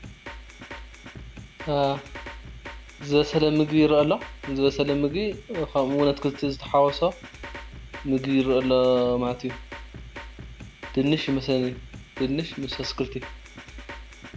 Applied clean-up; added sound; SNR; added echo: none; Drum kit; 15 dB; none.